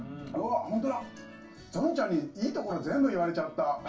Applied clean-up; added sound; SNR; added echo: none; none; none; reverberation time 0.3 s.